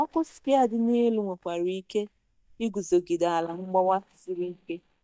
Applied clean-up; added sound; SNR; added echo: neural mask model DeepFilterNet 3.